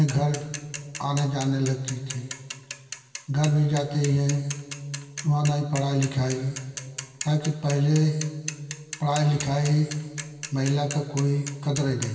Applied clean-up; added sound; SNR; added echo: none; Mechanisms / Bicycle; 14 dB; reverberation time 2.6 s.